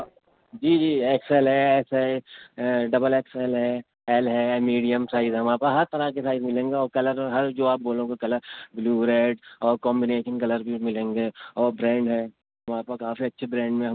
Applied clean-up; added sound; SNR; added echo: none; none; none; none.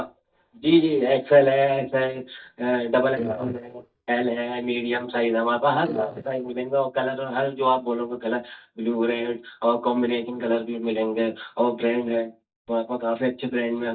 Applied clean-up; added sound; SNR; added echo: neural mask model DeepFilterNet 3.